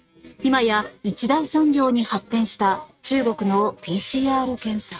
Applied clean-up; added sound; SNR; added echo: neural mask model RNNoise.